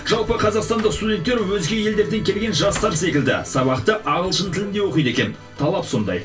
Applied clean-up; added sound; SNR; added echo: none; Slam; 19 dB; reverberation time 0.2 s.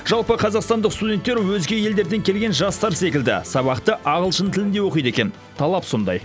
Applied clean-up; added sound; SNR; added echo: none; none; none; none.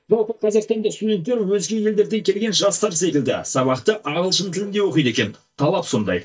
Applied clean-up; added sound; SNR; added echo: neural mask model DeepFilterNet 3.